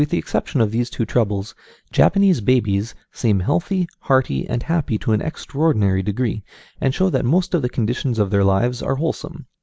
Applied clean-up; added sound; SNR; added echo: none; none; none; none.